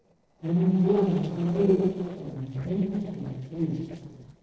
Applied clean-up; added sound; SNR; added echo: neural separator model SepFormer DNS4.